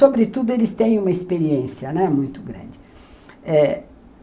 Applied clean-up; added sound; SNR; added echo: none; none; none; none.